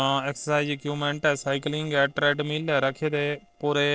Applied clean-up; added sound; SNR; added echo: neural separator model SepFormer DNS4.